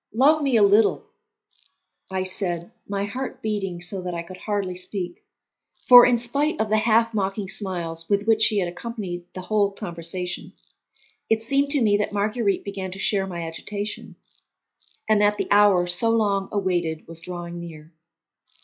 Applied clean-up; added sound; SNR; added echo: classical method log-MMSE.